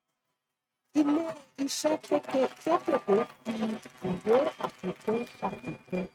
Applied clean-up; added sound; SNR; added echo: neural mask model RNNoise.